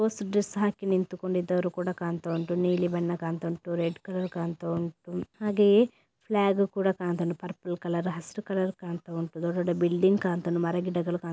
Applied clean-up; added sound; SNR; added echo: none; none; none; none.